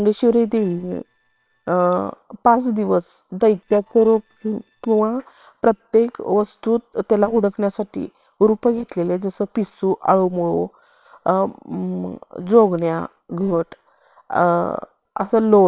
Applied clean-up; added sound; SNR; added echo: neural separator model SepFormer WHAM!.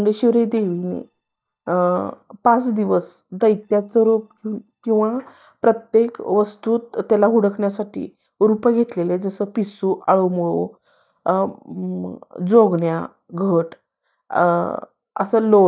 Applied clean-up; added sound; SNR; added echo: neural mask model DeepFilterNet 3.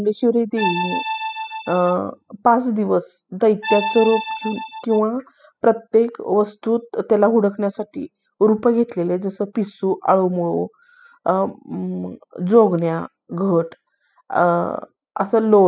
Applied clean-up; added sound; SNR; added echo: classical method spectral subtraction.